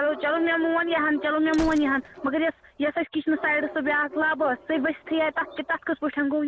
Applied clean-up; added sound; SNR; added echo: none; Bark + Gunshot, gunfire; 16 dB; none.